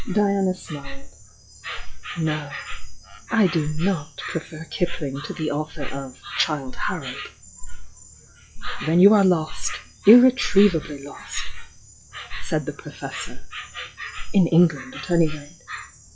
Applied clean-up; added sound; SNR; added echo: classical method log-MMSE.